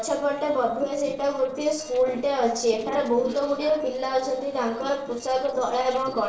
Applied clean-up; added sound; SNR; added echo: neural separator model SepFormer DNS4.